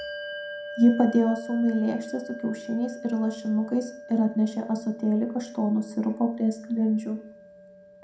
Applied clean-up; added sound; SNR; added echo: none; Bell; 15 dB; reverberation time 0.4 s.